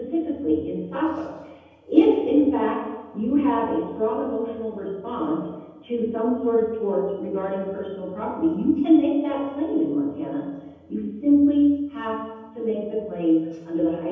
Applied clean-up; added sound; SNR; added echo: none; none; none; reverberation time 1.1 s.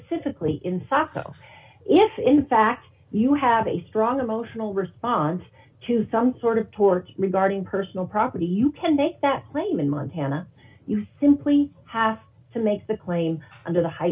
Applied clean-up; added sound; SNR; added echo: none; none; none; none.